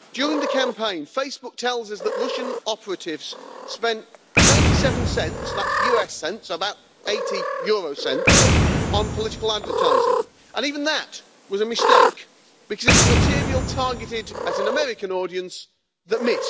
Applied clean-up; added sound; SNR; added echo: none; Cat + Boom; -4 dB; none.